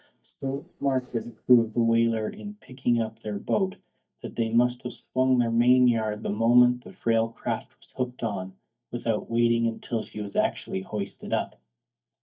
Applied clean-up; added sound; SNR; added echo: neural mask model DeepFilterNet 3.